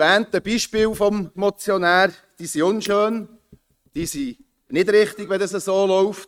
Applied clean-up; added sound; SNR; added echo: neural mask model RNNoise.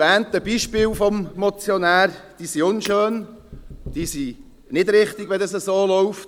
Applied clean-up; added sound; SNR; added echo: none; Knock / Wood + Shatter; 19 dB; none.